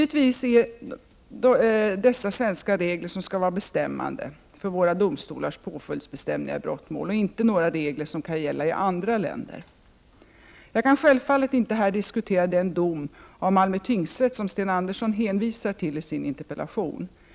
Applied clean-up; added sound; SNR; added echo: none; none; none; none.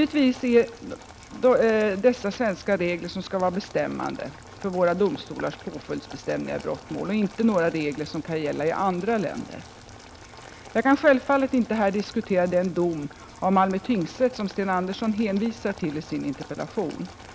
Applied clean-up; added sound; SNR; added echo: none; Engine + Boiling; 19 dB; none.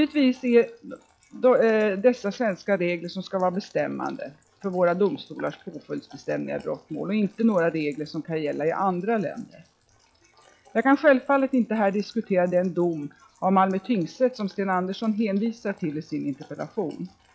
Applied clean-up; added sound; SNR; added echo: classical method log-MMSE.